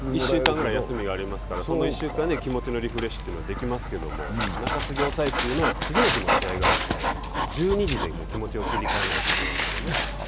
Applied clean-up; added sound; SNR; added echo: none; Dog; -1 dB; none.